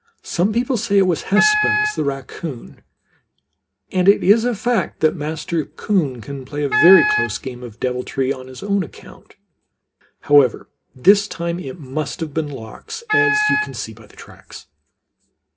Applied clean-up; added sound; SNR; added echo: none; Wind instrument, woodwind instrument; 1 dB; reverberation time 0.3 s.